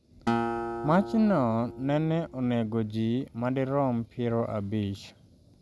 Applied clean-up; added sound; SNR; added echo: none; Acoustic guitar; 7 dB; none.